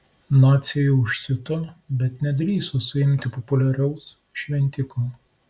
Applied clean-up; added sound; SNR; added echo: none; none; none; none.